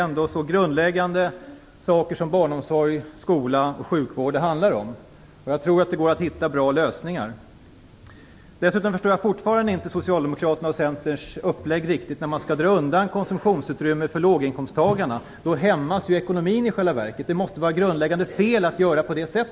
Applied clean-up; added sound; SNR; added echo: none; none; none; none.